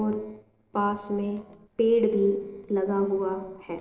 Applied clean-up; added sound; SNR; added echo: neural separator model SepFormer DNS4.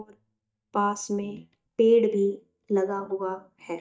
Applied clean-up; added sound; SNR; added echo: neural mask model DeepFilterNet 3.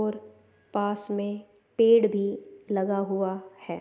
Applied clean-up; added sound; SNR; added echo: none; none; none; none.